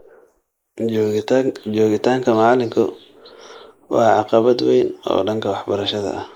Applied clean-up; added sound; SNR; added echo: neural mask model Resemble Enhance denoiser.